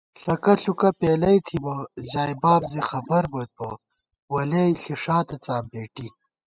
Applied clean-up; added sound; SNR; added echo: classical method spectral subtraction.